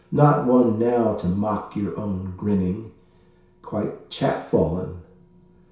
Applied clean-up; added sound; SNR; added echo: none; none; none; reverberation time 0.6 s.